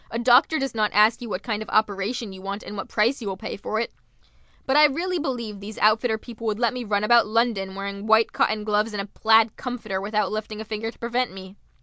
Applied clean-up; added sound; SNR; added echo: none; none; none; none.